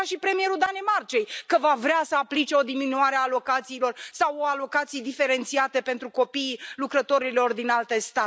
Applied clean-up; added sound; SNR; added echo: none; none; none; none.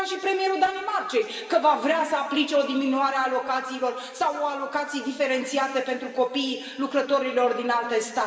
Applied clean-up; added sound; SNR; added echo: none; none; none; reverberation time 2.8 s.